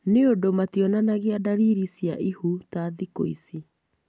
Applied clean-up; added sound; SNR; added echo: none; none; none; none.